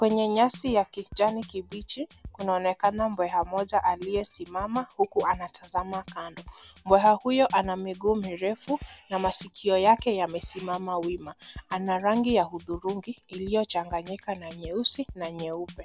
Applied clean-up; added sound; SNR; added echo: none; Drum kit; 19 dB; none.